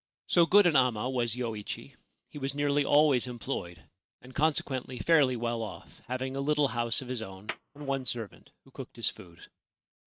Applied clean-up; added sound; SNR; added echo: neural mask model RNNoise.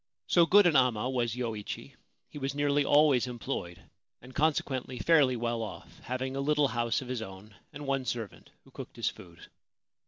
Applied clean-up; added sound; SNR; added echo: none; none; none; none.